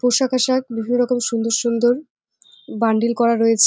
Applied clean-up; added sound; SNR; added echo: none; none; none; none.